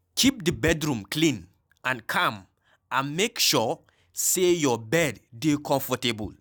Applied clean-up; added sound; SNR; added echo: none; none; none; none.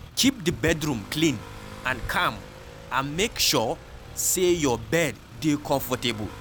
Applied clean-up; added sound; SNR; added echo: none; Motorcycle / Accelerating, revving, vroom; 15 dB; none.